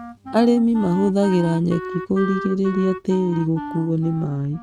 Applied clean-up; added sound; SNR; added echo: neural mask model RNNoise.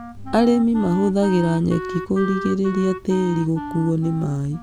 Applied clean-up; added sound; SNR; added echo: none; Wind instrument, woodwind instrument; 11 dB; none.